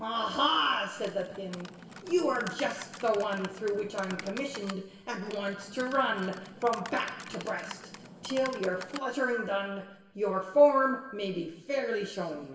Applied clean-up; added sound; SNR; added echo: none; Typing; 14 dB; reverberation time 1.1 s.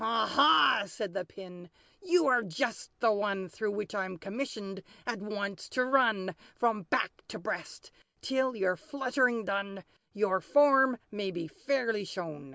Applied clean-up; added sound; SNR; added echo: none; none; none; none.